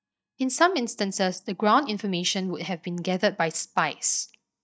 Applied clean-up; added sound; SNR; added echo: neural mask model DeepFilterNet 3.